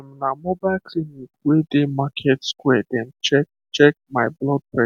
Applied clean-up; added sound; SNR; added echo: none; none; none; none.